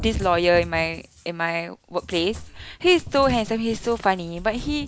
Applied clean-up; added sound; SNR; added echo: none; Cat; 12 dB; none.